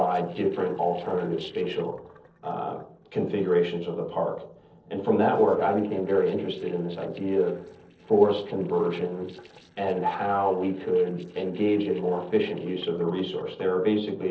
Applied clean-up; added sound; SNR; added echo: neural separator model SepFormer DNS4.